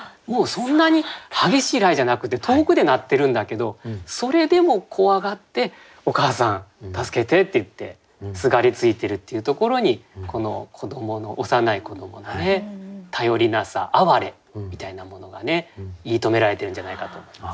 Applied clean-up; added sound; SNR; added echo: none; none; none; none.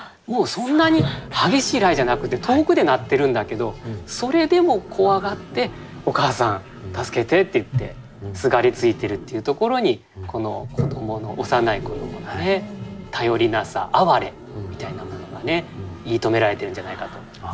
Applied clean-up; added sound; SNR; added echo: none; Toilet flush; 12 dB; none.